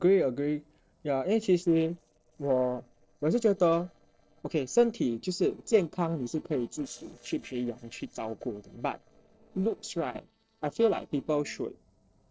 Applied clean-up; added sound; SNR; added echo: neural separator model SepFormer DNS4.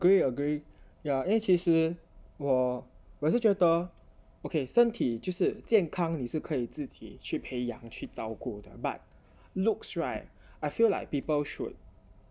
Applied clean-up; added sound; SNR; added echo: none; none; none; none.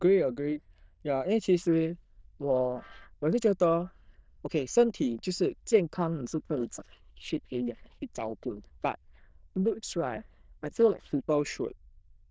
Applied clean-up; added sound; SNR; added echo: neural diffusion model UNIVERSE++.